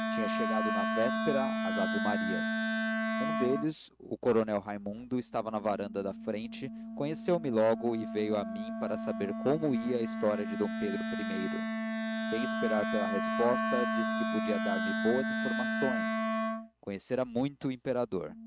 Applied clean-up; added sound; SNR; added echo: neural mask model RNNoise.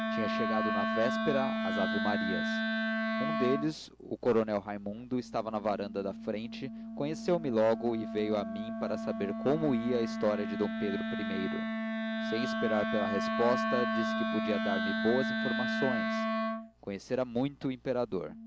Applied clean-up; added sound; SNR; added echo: none; Wind instrument, woodwind instrument; 1 dB; none.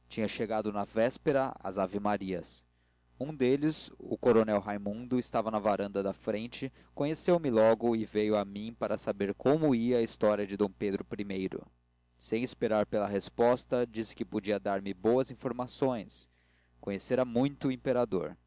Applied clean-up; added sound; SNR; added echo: none; none; none; none.